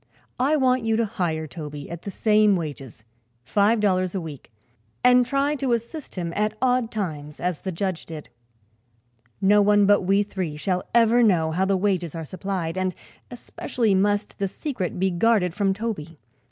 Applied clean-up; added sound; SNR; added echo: none; none; none; none.